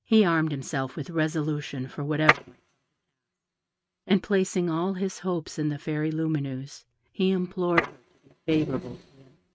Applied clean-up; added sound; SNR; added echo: neural mask model RNNoise.